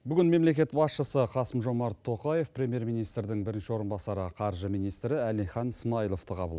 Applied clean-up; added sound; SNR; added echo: none; none; none; none.